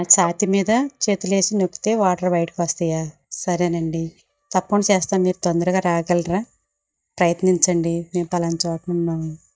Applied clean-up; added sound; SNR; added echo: neural mask model DeepFilterNet 3.